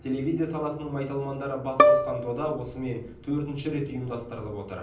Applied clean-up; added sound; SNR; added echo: none; Bowed string instrument; -4 dB; reverberation time 0.6 s.